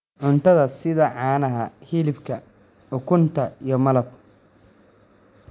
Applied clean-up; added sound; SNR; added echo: none; none; none; none.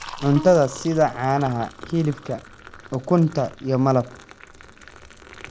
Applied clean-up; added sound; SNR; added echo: none; Liquid + Bowed string instrument; 17 dB; none.